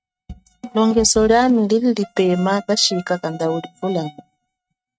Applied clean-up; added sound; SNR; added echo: neural mask model RNNoise.